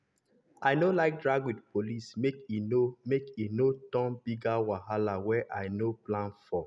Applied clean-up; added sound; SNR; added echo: none; none; none; none.